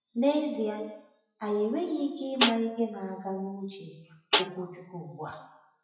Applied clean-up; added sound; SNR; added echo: classical method WPE with log-MMSE.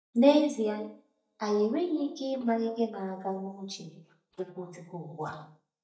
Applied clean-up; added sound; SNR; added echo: neural mask model DeepFilterNet 3.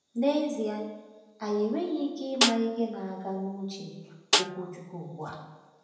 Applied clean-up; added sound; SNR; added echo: none; Snare drum; -1 dB; reverberation time 0.8 s.